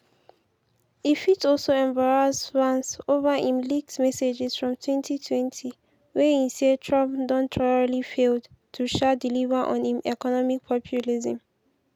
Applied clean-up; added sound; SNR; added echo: none; none; none; none.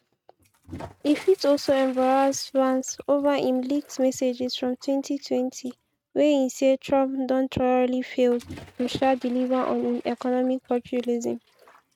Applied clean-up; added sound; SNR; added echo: neural mask model RNNoise.